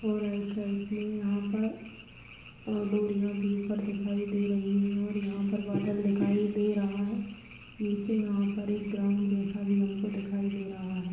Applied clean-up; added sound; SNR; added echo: none; Frog; 20 dB; reverberation time 0.9 s.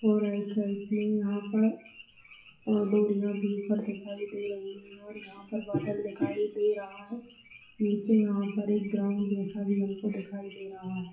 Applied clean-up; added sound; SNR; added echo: classical method WPE with log-MMSE.